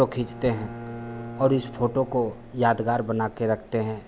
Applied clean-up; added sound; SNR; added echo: none; Bowed string instrument; 15 dB; none.